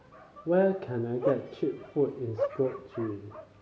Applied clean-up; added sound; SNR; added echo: none; Bark; 8 dB; none.